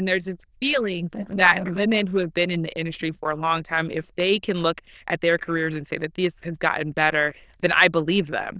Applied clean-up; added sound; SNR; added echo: neural diffusion model UNIVERSE++.